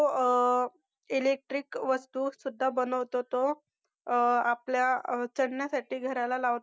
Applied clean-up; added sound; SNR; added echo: none; none; none; none.